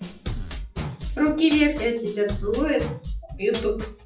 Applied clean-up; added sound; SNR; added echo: classical method WPE with log-MMSE.